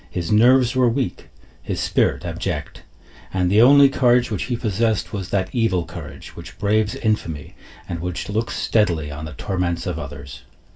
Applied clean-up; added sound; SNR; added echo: none; none; none; reverberation time 0.2 s.